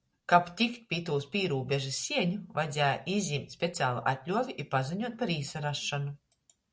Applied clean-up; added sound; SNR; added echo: none; none; none; none.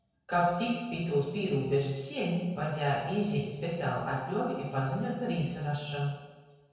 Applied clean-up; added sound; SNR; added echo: none; none; none; reverberation time 1.2 s.